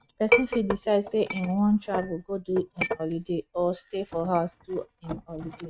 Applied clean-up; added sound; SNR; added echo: neural mask model RNNoise.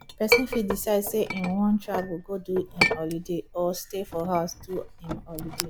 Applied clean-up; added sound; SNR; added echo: none; Chink, clink; 3 dB; none.